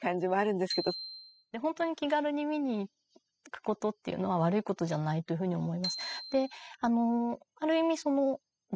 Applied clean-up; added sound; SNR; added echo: classical method spectral subtraction.